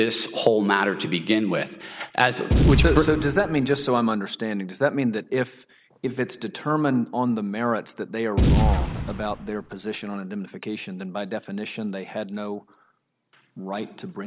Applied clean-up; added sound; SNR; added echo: none; Boom; -3 dB; none.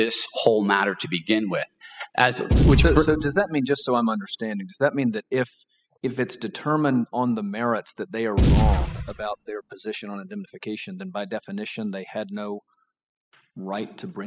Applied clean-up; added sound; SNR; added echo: classical method spectral subtraction.